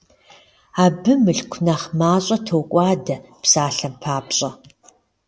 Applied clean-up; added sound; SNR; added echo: none; none; none; none.